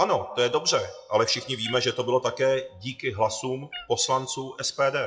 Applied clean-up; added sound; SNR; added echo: classical method WPE with log-MMSE.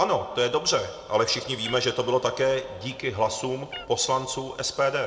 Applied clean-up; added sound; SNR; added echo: none; Meow; 18 dB; reverberation time 1.3 s.